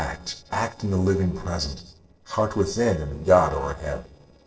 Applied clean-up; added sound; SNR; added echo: neural separator model SepFormer DNS4.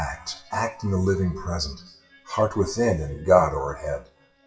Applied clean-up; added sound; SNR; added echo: classical method WPE with log-MMSE.